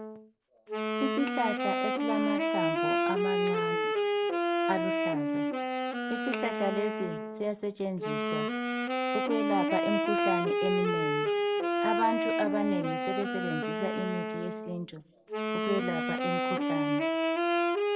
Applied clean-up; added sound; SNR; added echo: none; Wind instrument, woodwind instrument; -5 dB; reverberation time 1.3 s.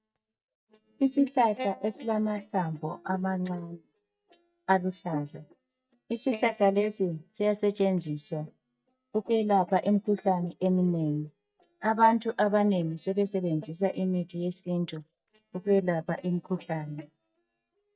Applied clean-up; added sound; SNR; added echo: neural mask model DeepFilterNet 3.